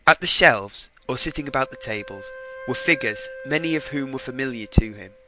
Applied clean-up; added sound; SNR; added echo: none; Wind instrument, woodwind instrument; 16 dB; none.